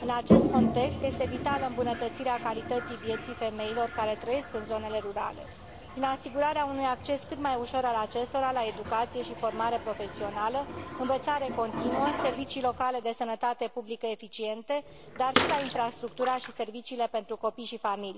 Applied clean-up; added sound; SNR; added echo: none; Toilet flush + Bathtub (filling or washing) / Water / Splash, splatter; 3 dB; none.